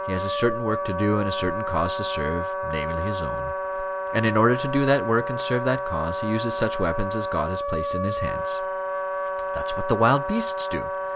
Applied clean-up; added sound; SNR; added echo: none; Wind instrument, woodwind instrument; 2 dB; none.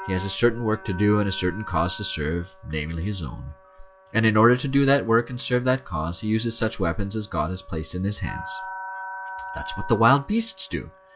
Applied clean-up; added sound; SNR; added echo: classical method log-MMSE.